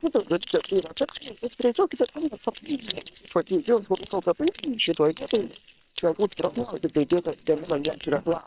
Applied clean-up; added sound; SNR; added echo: neural separator model SepFormer WHAM!.